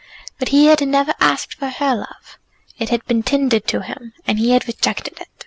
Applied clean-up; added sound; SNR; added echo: none; none; none; none.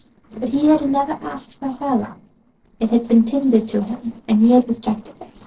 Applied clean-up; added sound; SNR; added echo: neural separator model SepFormer DNS4.